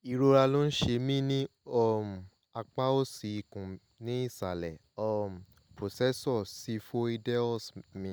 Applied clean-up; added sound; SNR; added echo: none; none; none; none.